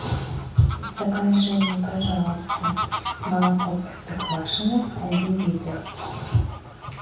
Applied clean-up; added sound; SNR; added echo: none; Fowl; 9 dB; reverberation time 0.6 s.